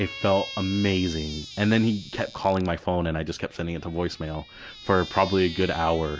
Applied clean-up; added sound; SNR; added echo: none; Squeak; 15 dB; none.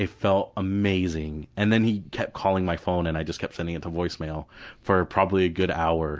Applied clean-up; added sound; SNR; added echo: none; none; none; none.